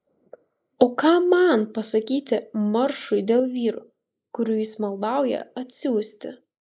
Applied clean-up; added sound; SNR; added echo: neural mask model Resemble Enhance denoiser.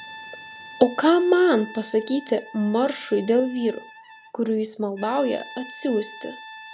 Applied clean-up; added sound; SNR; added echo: none; Brass instrument; 18 dB; none.